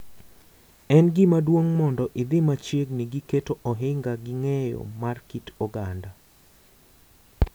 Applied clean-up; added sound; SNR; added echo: none; none; none; none.